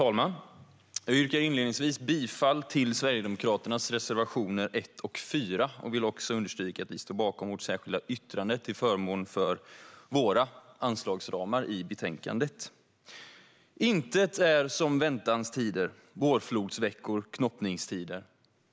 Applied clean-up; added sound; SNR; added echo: none; none; none; none.